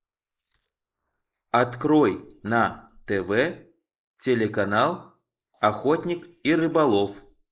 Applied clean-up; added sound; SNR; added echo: neural mask model Resemble Enhance denoiser.